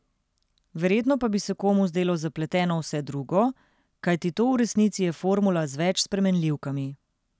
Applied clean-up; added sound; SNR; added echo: none; none; none; none.